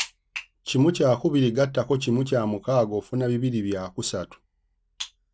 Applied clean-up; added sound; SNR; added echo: none; none; none; none.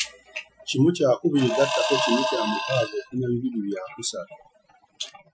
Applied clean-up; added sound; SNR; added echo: classical method Wiener filter.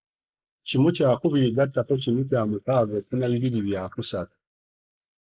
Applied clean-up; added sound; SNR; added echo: neural mask model Resemble Enhance denoiser.